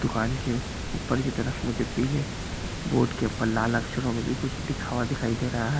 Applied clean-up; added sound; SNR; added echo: none; Water; 5 dB; none.